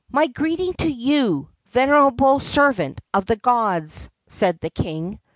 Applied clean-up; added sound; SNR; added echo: none; none; none; none.